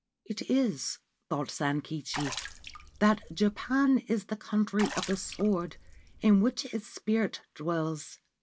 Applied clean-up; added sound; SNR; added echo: none; Water / Splash, splatter; 12 dB; none.